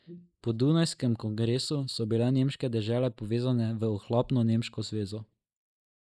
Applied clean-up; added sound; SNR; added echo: neural mask model Resemble Enhance denoiser.